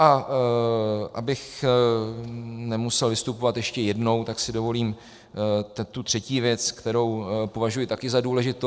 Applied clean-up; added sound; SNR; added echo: none; none; none; none.